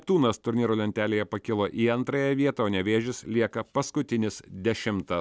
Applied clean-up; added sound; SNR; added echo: none; none; none; none.